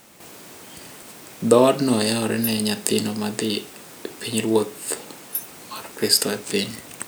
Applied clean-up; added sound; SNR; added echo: none; Keys jangling; 15 dB; none.